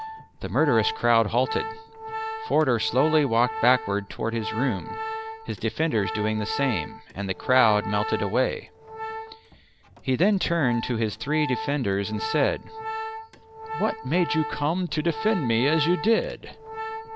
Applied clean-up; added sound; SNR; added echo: none; Organ; 9 dB; none.